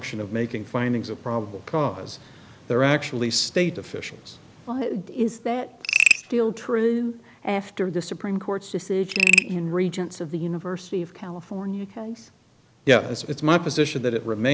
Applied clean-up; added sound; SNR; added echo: none; Frog; 0 dB; none.